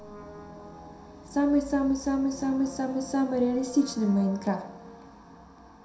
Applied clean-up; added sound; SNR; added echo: none; Brass instrument; 18 dB; reverberation time 0.7 s.